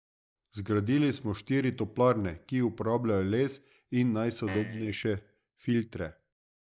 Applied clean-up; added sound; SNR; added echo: neural mask model DeepFilterNet 3.